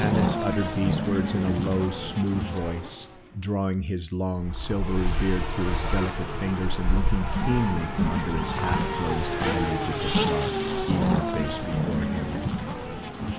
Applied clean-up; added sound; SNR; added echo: none; Race car, auto racing; -2 dB; none.